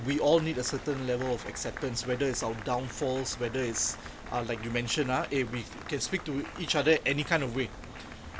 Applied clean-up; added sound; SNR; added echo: none; Applause; 16 dB; none.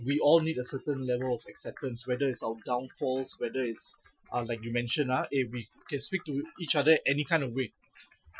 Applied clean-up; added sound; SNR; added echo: classical method Wiener filter.